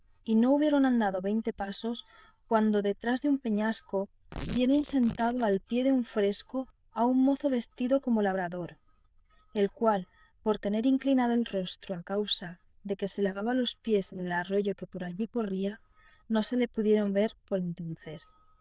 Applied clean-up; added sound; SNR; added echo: neural diffusion model UNIVERSE++.